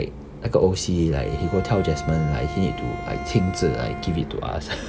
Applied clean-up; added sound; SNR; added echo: none; Bowed string instrument; 12 dB; none.